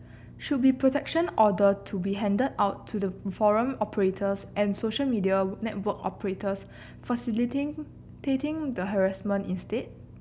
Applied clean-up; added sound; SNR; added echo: none; none; none; none.